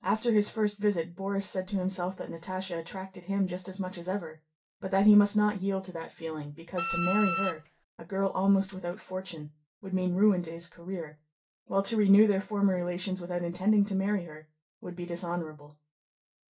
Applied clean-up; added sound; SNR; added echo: none; Wind instrument, woodwind instrument; 4 dB; reverberation time 0.2 s.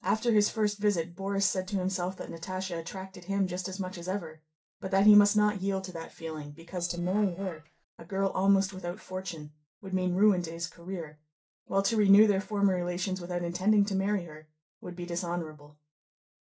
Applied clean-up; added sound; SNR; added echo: neural separator model SepFormer DNS4.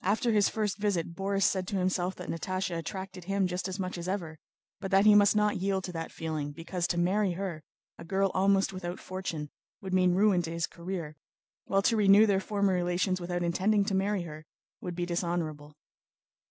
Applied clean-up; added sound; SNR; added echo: none; none; none; none.